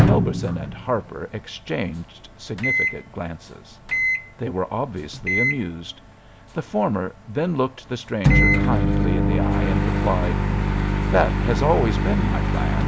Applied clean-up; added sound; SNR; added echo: none; Microwave oven; -4 dB; none.